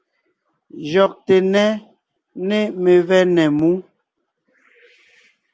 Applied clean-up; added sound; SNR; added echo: none; none; none; none.